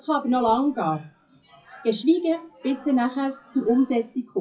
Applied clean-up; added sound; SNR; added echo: classical method WPE with log-MMSE.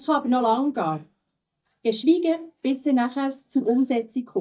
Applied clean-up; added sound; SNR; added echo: neural mask model DeepFilterNet 3.